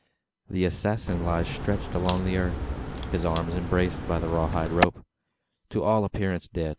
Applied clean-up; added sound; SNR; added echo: none; Crack; 3 dB; none.